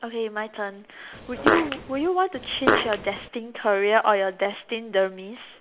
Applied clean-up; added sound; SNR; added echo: none; Fart; 0 dB; none.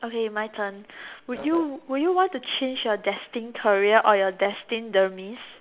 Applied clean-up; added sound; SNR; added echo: none; none; none; none.